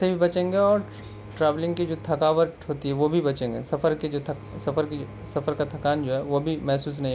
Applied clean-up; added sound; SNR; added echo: none; Bowed string instrument; 17 dB; none.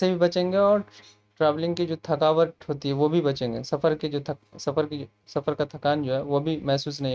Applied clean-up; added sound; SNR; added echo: neural mask model RNNoise.